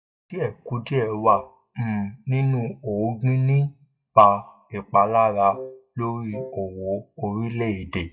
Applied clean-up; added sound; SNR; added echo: classical method WPE with log-MMSE.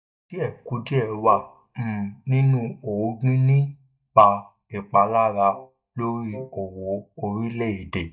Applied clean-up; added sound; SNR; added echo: neural mask model DeepFilterNet 3.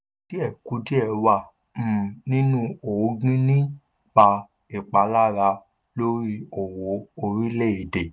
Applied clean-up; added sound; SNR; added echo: none; none; none; none.